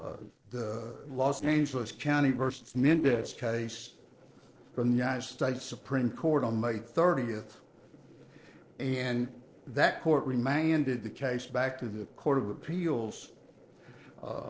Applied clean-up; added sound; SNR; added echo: neural separator model SepFormer DNS4.